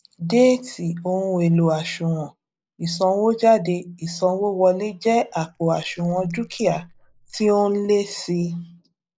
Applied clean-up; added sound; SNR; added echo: neural mask model Resemble Enhance denoiser.